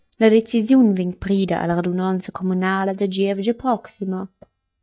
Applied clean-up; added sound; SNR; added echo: neural mask model DeepFilterNet 3.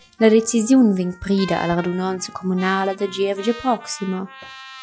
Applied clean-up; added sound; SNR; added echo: classical method log-MMSE.